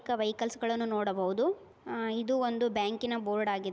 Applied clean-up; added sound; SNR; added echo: none; none; none; none.